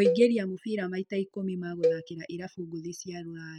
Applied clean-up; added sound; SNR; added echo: none; Cowbell; 3 dB; none.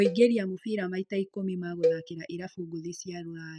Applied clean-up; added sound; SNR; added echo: neural mask model DeepFilterNet 3.